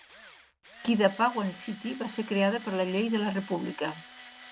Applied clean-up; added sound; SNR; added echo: none; Tools; 18 dB; none.